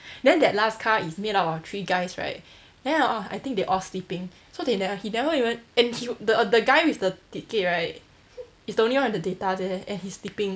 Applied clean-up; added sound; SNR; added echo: none; none; none; none.